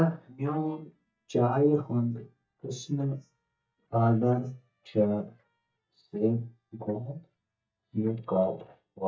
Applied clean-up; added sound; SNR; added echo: neural mask model DeepFilterNet 3.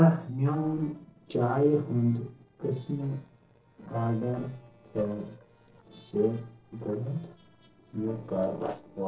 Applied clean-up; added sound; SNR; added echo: neural separator model SepFormer DNS4.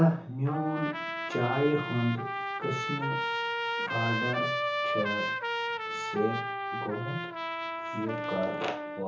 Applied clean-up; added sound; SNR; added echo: none; Trumpet; 1 dB; reverberation time 0.6 s.